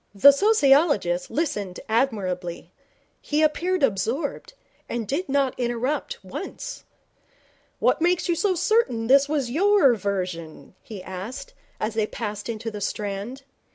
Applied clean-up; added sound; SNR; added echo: none; none; none; none.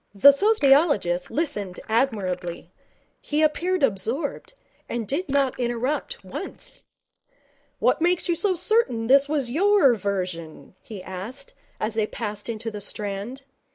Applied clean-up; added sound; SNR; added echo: neural mask model Resemble Enhance denoiser.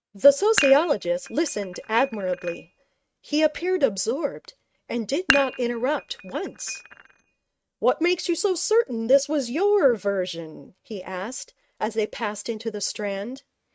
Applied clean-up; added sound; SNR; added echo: neural mask model RNNoise.